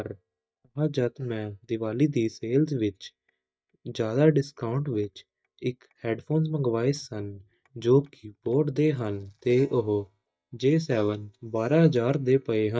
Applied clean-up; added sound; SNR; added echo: neural mask model DeepFilterNet 3.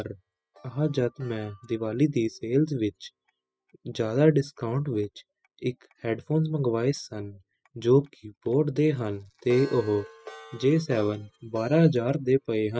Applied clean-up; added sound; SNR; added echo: classical method spectral subtraction.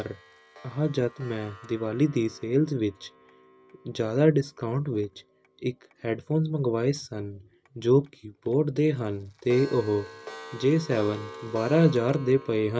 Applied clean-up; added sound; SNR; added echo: none; Clock; 19 dB; none.